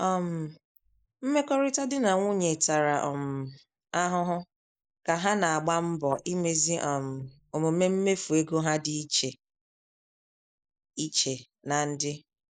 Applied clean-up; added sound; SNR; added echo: neural mask model Resemble Enhance denoiser.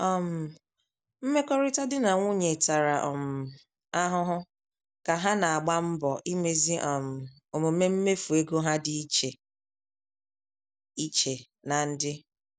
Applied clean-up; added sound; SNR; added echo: none; none; none; none.